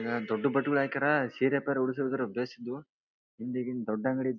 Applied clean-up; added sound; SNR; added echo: none; none; none; none.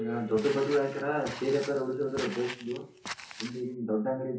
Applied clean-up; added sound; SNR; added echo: none; Walk, footsteps; 13 dB; reverberation time 0.6 s.